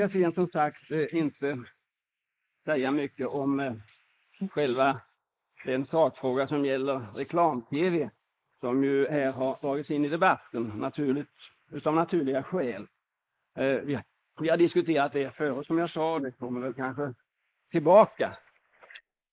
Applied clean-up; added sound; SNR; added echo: neural mask model Resemble Enhance denoiser.